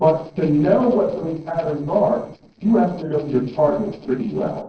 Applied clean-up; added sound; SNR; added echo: neural separator model SepFormer DNS4.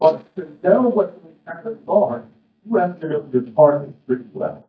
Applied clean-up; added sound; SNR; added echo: neural mask model DeepFilterNet 3.